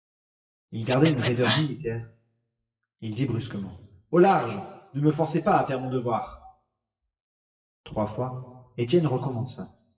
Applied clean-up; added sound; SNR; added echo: classical method WPE with log-MMSE.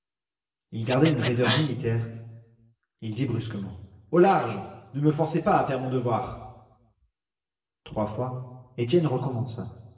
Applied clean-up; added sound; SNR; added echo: none; Scratching (performance technique); 9 dB; reverberation time 1.1 s.